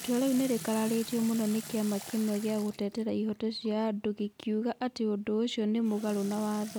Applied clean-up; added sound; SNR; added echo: none; Sink (filling or washing) / Water tap, faucet; 16 dB; none.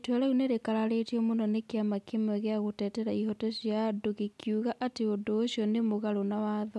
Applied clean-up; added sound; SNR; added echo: none; none; none; none.